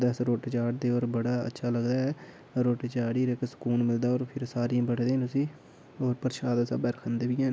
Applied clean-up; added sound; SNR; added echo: none; none; none; none.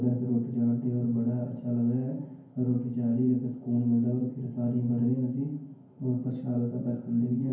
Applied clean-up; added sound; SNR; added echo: none; none; none; reverberation time 0.9 s.